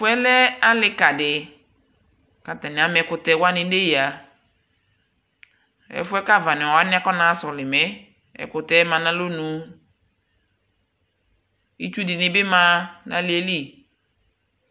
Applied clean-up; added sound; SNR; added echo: none; none; none; none.